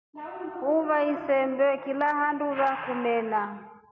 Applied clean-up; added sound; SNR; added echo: none; none; none; none.